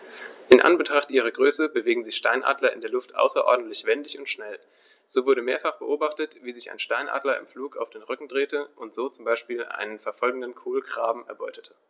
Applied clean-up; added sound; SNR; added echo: none; none; none; none.